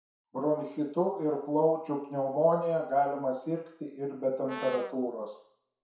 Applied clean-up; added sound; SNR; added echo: none; Brass instrument; 12 dB; reverberation time 0.6 s.